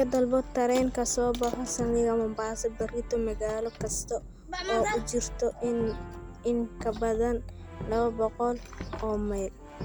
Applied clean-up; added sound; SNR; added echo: none; Brass instrument; 11 dB; none.